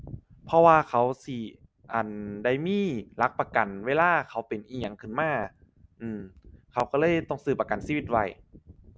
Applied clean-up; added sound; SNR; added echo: none; none; none; none.